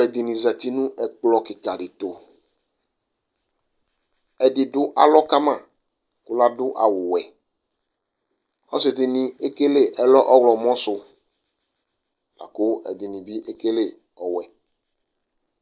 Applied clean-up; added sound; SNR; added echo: neural mask model Resemble Enhance denoiser.